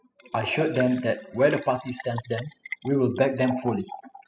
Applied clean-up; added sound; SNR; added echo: classical method spectral subtraction.